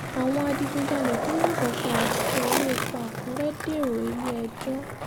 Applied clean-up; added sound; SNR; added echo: none; Skateboard; 0 dB; none.